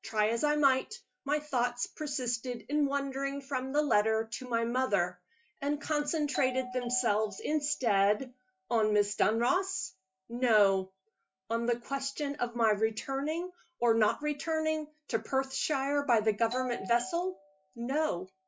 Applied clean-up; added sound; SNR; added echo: classical method log-MMSE.